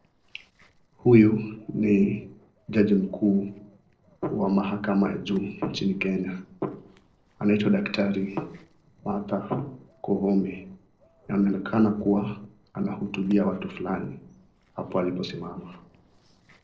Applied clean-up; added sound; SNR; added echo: neural separator model SepFormer DNS4.